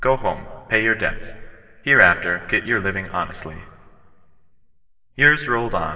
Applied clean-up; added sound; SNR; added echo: none; none; none; reverberation time 2.0 s.